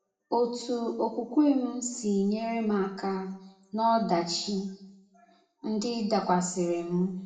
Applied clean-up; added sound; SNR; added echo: none; none; none; reverberation time 0.7 s.